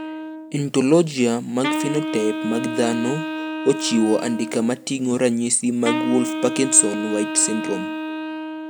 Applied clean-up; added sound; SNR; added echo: none; Wind instrument, woodwind instrument; 6 dB; none.